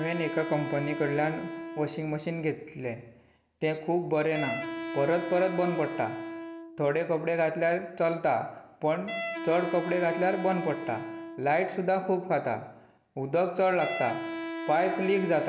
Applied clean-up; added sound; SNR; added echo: none; Wind instrument, woodwind instrument; 9 dB; none.